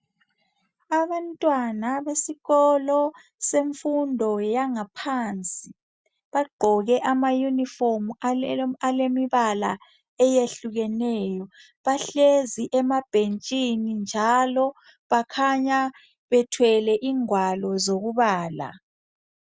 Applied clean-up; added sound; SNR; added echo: none; none; none; none.